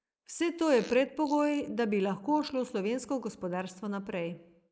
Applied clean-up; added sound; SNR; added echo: neural mask model Resemble Enhance denoiser.